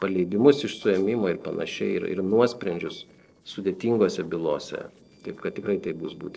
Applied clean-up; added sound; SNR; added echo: neural separator model SepFormer DNS4.